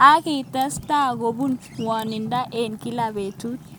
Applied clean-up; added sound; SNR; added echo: none; Fire; 16 dB; none.